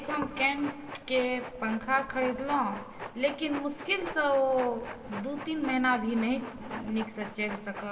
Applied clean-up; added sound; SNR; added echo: none; Train; 12 dB; reverberation time 0.2 s.